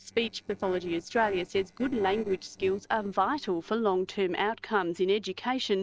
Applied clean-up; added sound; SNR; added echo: neural separator model SepFormer DNS4.